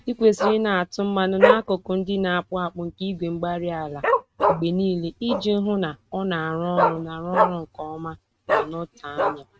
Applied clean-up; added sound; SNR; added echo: neural mask model RNNoise.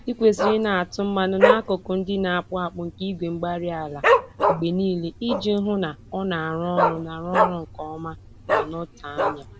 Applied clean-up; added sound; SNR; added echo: none; Dog; 0 dB; none.